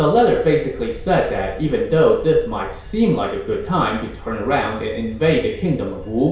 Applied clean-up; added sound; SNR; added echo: none; Bell / Train; 16 dB; reverberation time 0.6 s.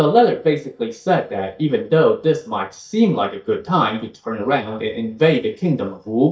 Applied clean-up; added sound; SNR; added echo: neural mask model DeepFilterNet 3.